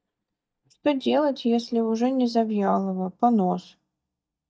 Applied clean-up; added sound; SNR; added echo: neural mask model DeepFilterNet 3.